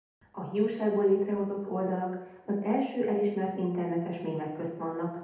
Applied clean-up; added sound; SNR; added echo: none; none; none; reverberation time 0.8 s.